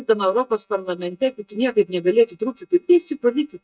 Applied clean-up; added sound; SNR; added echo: neural mask model DeepFilterNet 3.